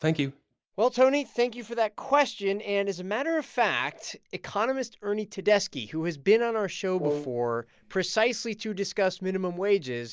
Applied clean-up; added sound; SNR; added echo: none; Brass instrument; 7 dB; none.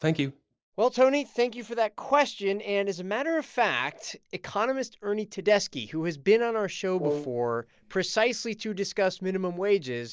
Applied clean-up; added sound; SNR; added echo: neural separator model SepFormer DNS4.